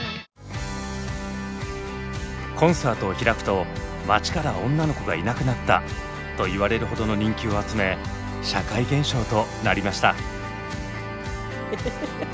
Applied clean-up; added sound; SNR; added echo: none; none; none; none.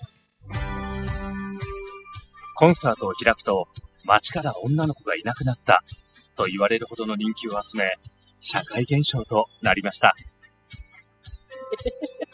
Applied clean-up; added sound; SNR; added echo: classical method spectral subtraction.